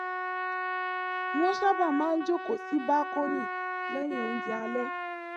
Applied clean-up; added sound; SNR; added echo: neural mask model RNNoise.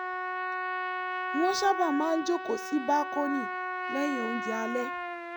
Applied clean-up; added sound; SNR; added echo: none; Trumpet; 3 dB; none.